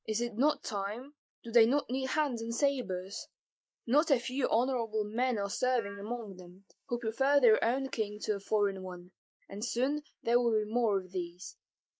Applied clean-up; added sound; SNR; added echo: neural mask model Resemble Enhance denoiser.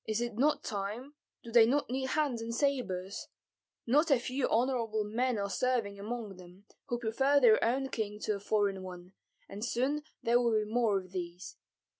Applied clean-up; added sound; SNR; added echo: none; none; none; none.